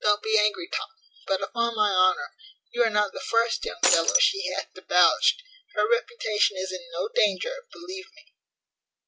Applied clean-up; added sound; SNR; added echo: none; Shatter; -3 dB; none.